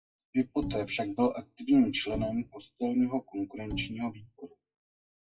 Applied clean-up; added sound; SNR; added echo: classical method WPE with log-MMSE.